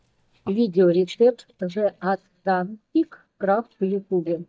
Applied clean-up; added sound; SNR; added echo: neural mask model DeepFilterNet 3.